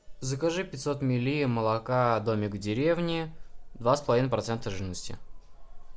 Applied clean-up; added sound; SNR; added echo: none; none; none; none.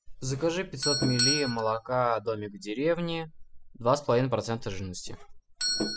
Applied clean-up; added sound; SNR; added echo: classical method spectral subtraction.